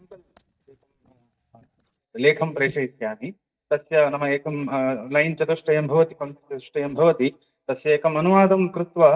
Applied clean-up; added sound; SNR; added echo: neural mask model DeepFilterNet 3.